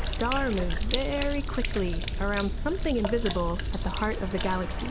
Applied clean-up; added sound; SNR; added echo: none; Sink (filling or washing); 8 dB; none.